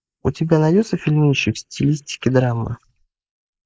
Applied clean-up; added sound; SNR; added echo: neural mask model Resemble Enhance denoiser.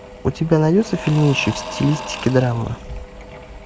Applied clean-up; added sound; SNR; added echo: none; Engine / Drill / Mechanisms; 13 dB; none.